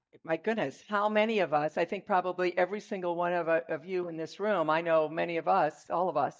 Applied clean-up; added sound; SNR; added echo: neural mask model DeepFilterNet 3.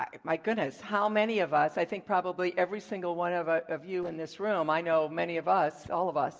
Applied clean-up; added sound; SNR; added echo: neural separator model SepFormer DNS4.